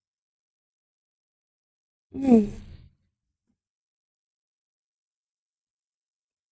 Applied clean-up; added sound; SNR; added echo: neural mask model DeepFilterNet 3.